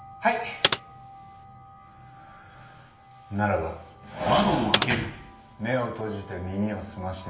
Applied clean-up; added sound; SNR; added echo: none; Computer keyboard; 1 dB; reverberation time 0.8 s.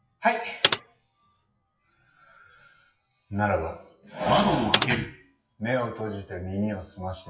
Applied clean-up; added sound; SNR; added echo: classical method WPE with log-MMSE.